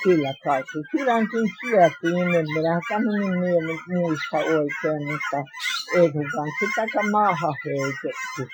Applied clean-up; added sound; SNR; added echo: classical method Wiener filter.